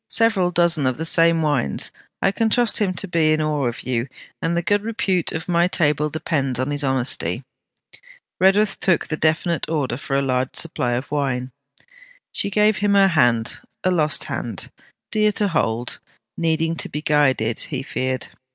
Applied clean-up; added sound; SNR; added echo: none; none; none; none.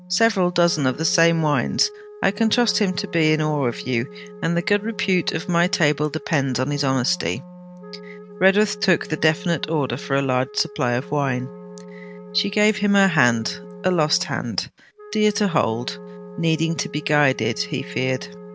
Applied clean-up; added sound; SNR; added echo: none; Wind instrument, woodwind instrument + Wind instrument, woodwind instrument; 16 dB; none.